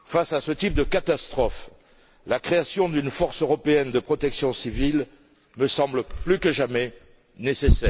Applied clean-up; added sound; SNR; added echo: none; none; none; none.